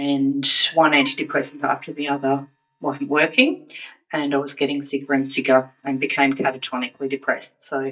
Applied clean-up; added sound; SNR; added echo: neural mask model DeepFilterNet 3.